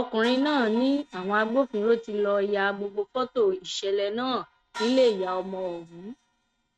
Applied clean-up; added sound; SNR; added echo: neural mask model RNNoise.